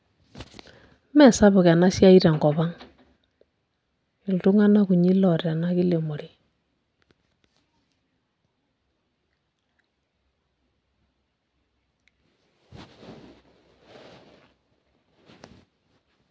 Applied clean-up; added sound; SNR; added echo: none; none; none; none.